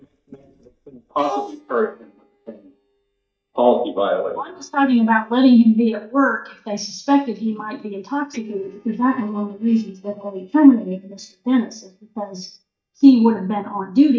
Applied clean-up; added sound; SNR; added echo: neural mask model DeepFilterNet 3.